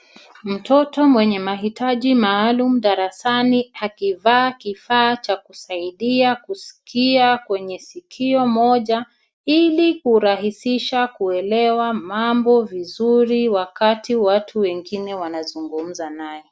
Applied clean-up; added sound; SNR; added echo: none; none; none; none.